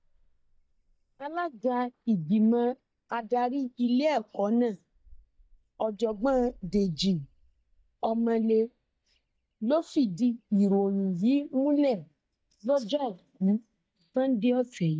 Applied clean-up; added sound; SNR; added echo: neural mask model DeepFilterNet 3.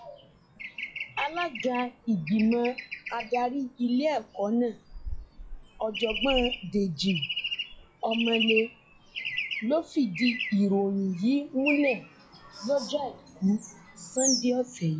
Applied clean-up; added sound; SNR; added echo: classical method log-MMSE.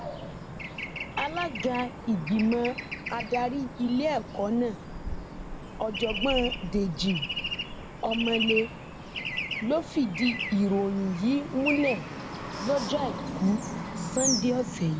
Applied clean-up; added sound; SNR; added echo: none; Traffic noise, roadway noise / Bird; 5 dB; none.